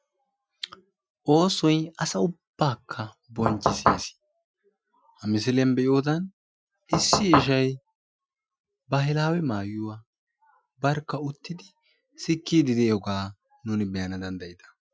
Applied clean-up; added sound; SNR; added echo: classical method Wiener filter.